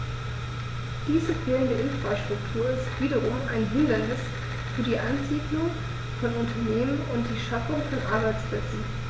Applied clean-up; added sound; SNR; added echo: none; none; none; none.